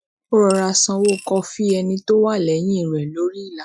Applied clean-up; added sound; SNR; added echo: classical method Wiener filter.